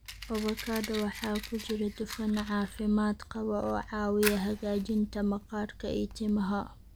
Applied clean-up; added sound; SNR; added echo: none; Fire; 13 dB; none.